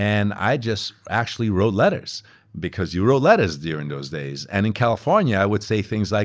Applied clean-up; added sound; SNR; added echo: none; none; none; none.